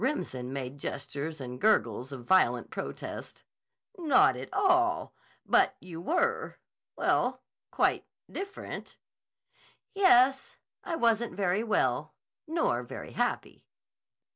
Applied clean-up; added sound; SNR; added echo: none; none; none; none.